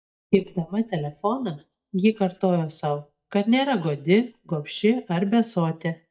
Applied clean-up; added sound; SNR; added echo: neural mask model DeepFilterNet 3.